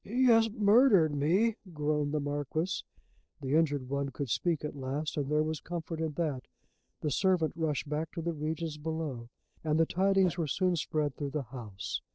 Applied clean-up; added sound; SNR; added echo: neural separator model SepFormer DNS4.